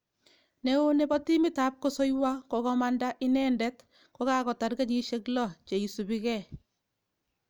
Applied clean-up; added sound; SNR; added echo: none; none; none; none.